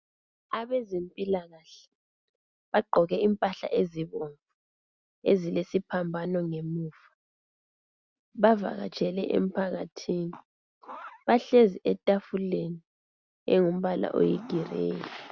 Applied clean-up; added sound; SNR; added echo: none; none; none; none.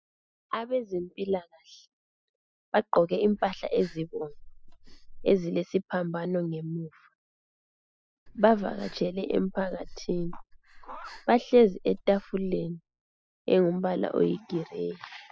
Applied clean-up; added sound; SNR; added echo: classical method spectral subtraction.